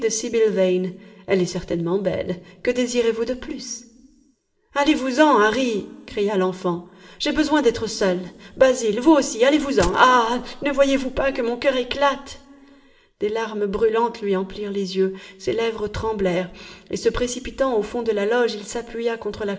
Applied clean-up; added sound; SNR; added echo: none; Gunshot, gunfire; 14 dB; reverberation time 1.4 s.